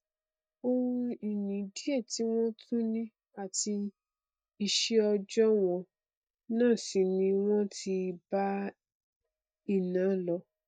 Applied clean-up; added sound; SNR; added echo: neural mask model DeepFilterNet 3.